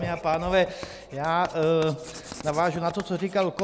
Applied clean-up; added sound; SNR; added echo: none; Writing; 17 dB; none.